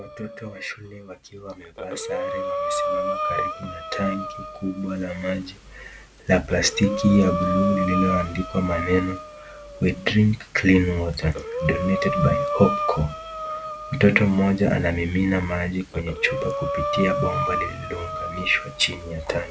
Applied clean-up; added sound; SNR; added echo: none; Breathing; 6 dB; none.